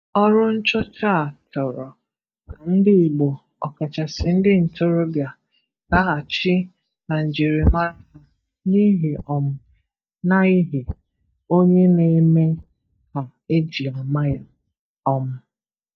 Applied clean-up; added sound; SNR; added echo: neural mask model DeepFilterNet 3.